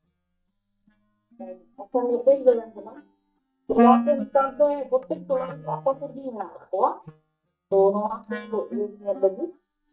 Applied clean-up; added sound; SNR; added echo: neural mask model DeepFilterNet 3.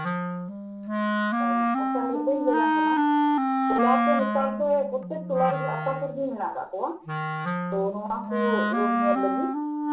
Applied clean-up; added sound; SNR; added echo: none; Wind instrument, woodwind instrument; -3 dB; reverberation time 0.3 s.